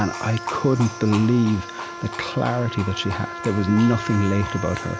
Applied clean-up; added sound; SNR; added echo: none; Livestock, farm animals, working animals + Trumpet; 10 dB; none.